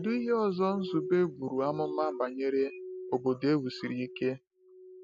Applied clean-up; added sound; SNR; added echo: none; Glass; 12 dB; none.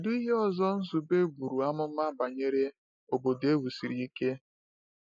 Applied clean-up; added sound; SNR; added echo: neural mask model Resemble Enhance denoiser.